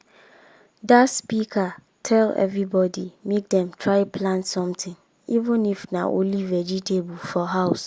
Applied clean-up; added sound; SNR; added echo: none; none; none; none.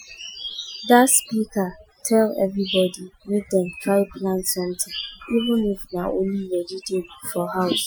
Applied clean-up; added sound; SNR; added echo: classical method Wiener filter.